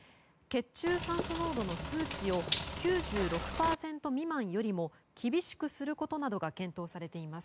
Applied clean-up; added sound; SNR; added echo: none; Bathtub (filling or washing); -5 dB; none.